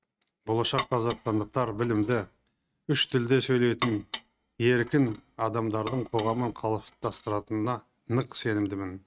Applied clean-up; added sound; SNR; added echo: neural mask model RNNoise.